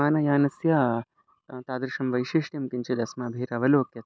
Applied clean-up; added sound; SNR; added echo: none; none; none; none.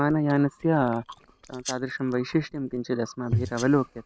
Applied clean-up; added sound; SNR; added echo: neural mask model RNNoise.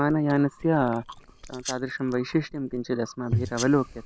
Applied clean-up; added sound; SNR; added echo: none; Chewing, mastication + Domestic sounds, home sounds; 10 dB; none.